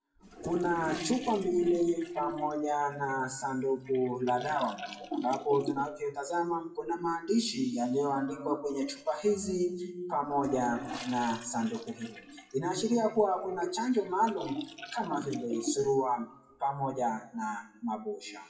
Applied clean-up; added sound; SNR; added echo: classical method WPE with log-MMSE.